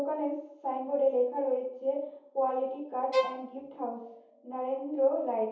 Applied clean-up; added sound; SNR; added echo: none; Bowed string instrument; 3 dB; reverberation time 0.7 s.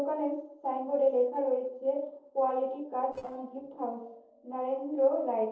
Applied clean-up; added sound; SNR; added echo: neural separator model SepFormer DNS4.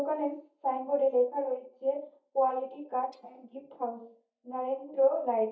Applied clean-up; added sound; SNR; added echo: neural mask model DeepFilterNet 3.